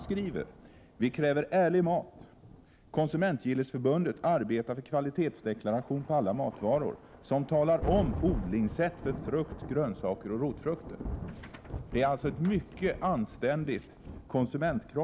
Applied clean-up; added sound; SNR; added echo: none; Thunder; 12 dB; none.